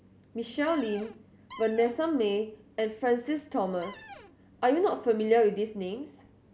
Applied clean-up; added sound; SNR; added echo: none; Cupboard open or close; 17 dB; none.